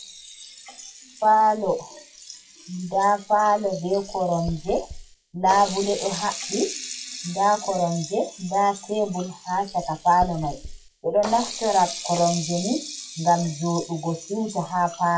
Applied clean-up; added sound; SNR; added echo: classical method WPE with log-MMSE.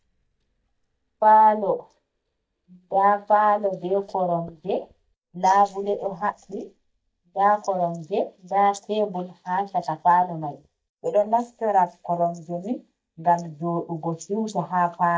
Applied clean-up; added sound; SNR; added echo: neural mask model DeepFilterNet 3.